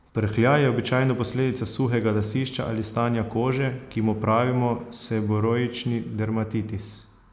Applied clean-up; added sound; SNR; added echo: none; none; none; none.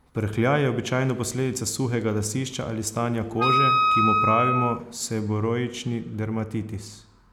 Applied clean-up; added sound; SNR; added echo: none; Wind instrument, woodwind instrument; -3 dB; none.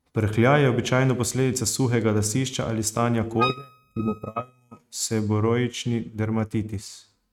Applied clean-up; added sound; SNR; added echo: neural mask model RNNoise.